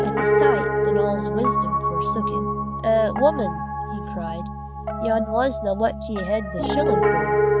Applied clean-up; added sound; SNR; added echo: none; Piano; -3 dB; none.